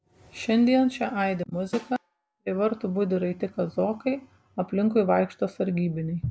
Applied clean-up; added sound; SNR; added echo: none; Snare drum; 19 dB; none.